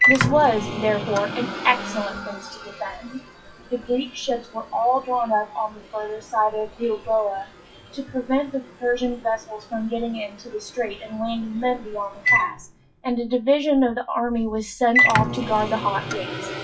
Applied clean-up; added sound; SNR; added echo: classical method WPE with log-MMSE.